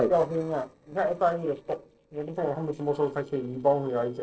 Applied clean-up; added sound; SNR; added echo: neural separator model SepFormer DNS4.